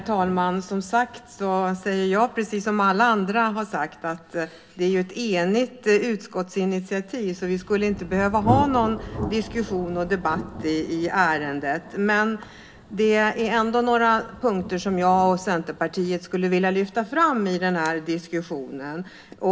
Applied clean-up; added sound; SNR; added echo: none; Thunder; 15 dB; reverberation time 0.3 s.